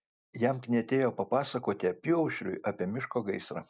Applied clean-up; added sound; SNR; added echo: none; none; none; none.